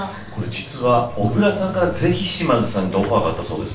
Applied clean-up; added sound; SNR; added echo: none; Engine starting / Motorcycle; 14 dB; reverberation time 0.3 s.